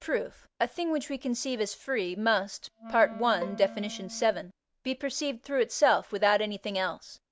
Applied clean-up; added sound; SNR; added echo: none; Wind instrument, woodwind instrument + Bowed string instrument; 14 dB; none.